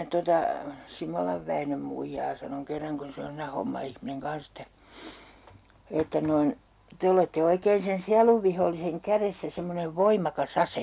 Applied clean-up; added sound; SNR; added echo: none; none; none; none.